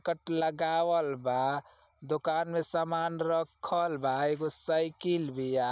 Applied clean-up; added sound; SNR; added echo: none; none; none; none.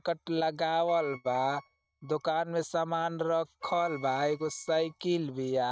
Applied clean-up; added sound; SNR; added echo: neural mask model RNNoise.